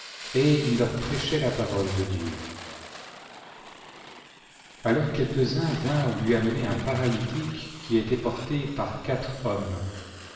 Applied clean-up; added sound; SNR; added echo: none; Fire; 14 dB; reverberation time 1.2 s.